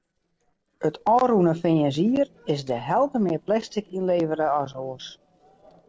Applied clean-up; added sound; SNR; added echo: neural separator model SepFormer DNS4.